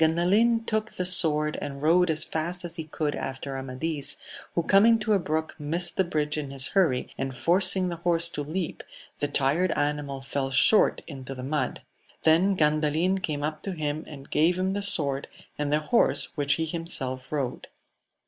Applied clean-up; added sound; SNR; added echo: none; none; none; none.